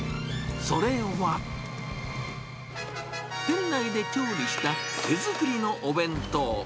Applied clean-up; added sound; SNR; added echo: none; Guitar; 11 dB; none.